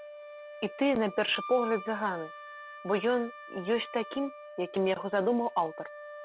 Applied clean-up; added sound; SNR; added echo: none; Wind instrument, woodwind instrument; 13 dB; none.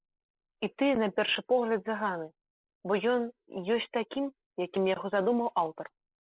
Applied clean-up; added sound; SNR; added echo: neural mask model Resemble Enhance denoiser.